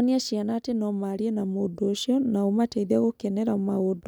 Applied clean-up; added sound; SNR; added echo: none; none; none; none.